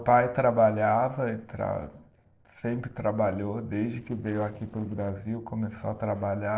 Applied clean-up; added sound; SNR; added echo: neural separator model SepFormer DNS4.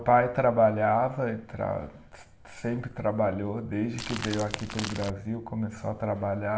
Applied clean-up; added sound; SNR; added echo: none; Crumpling, crinkling / Crackle; 9 dB; reverberation time 0.7 s.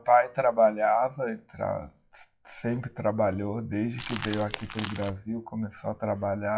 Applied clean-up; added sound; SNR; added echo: classical method WPE with log-MMSE.